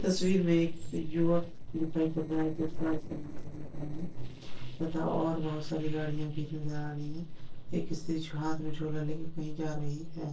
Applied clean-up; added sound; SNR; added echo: neural separator model SepFormer DNS4.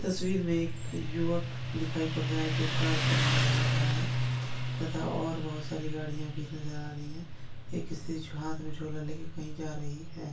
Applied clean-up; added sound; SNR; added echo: none; Motorcycle; 0 dB; reverberation time 0.2 s.